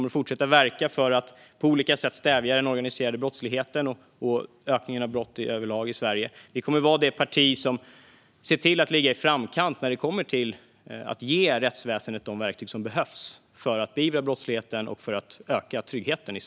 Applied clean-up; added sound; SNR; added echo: none; none; none; none.